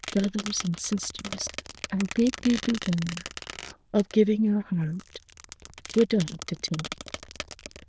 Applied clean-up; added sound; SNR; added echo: neural diffusion model UNIVERSE++.